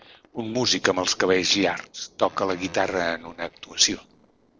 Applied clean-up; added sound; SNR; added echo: neural separator model SepFormer DNS4.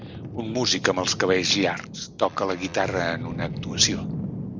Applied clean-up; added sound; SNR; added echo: none; Boat, Water vehicle; 8 dB; none.